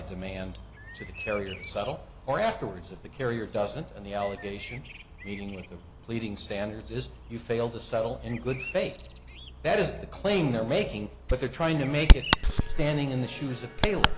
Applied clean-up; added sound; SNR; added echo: none; Bird vocalization, bird call, bird song; -1 dB; none.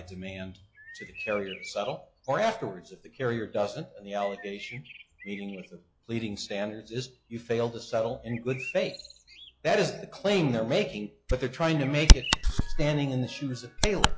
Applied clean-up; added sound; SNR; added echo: classical method log-MMSE.